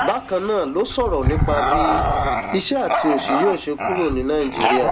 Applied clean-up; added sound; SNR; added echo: none; Bark / Growling; 0 dB; none.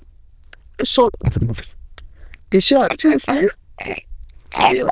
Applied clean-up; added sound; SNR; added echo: neural diffusion model UNIVERSE++.